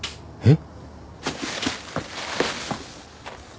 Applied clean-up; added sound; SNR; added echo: none; Snare drum; 16 dB; none.